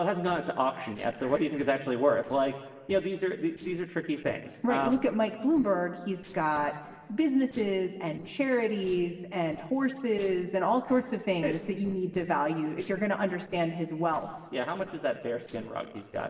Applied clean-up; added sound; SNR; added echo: neural separator model SepFormer DNS4.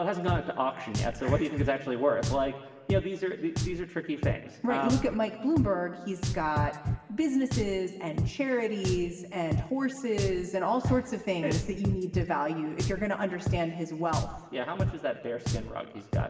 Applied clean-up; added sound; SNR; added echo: none; Drum; 4 dB; reverberation time 2.0 s.